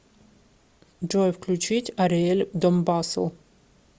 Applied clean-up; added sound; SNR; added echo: none; none; none; none.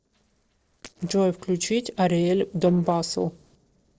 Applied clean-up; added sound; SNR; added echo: neural separator model SepFormer DNS4.